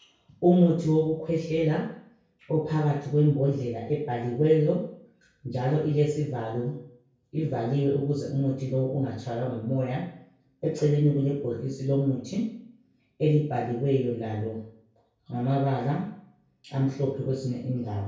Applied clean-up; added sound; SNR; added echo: none; none; none; reverberation time 0.6 s.